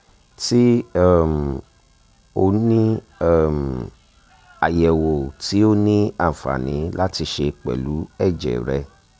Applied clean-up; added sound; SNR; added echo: none; none; none; none.